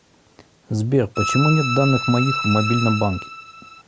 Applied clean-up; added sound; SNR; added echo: none; Bowed string instrument; 5 dB; none.